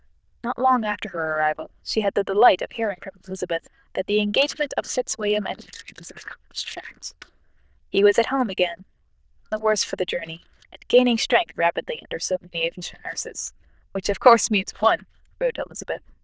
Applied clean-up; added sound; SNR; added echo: neural diffusion model UNIVERSE++.